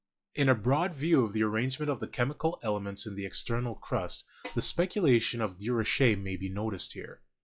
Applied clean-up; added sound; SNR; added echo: classical method log-MMSE.